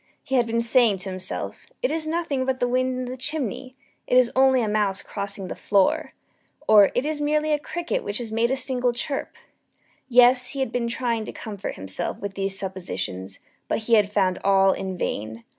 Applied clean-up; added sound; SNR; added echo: none; none; none; none.